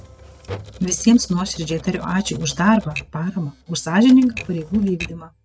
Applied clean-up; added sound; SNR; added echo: none; Typewriter; 17 dB; none.